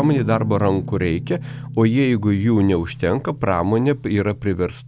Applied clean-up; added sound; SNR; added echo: none; Guitar; 12 dB; none.